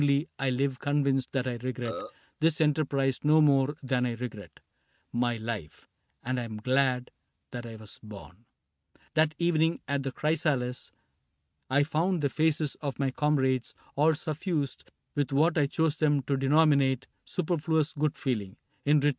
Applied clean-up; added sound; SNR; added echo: neural mask model RNNoise.